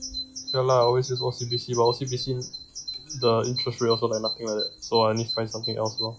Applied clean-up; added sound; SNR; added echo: classical method log-MMSE.